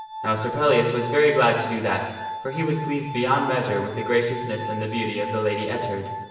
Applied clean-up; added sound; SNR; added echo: none; Glass; 11 dB; reverberation time 1.0 s.